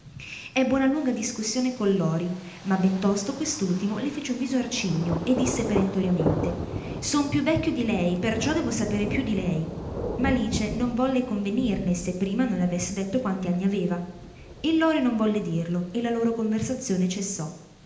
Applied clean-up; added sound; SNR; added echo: none; Thunder; 10 dB; reverberation time 0.9 s.